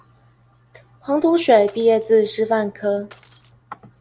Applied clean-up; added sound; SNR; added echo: none; Shatter; 18 dB; none.